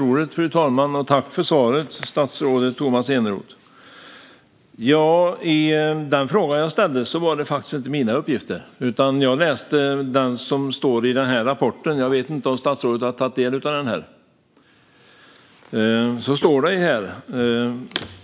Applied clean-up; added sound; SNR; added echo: none; none; none; none.